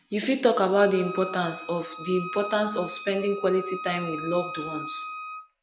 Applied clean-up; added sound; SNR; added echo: none; Wind instrument, woodwind instrument; 13 dB; none.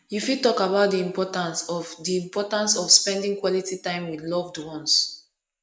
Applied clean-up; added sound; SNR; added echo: neural mask model Resemble Enhance denoiser.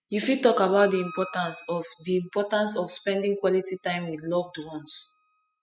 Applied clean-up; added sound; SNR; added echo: classical method spectral subtraction.